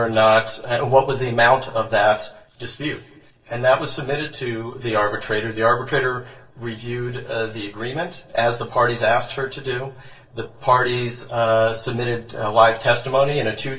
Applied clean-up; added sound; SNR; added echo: neural separator model SepFormer DNS4.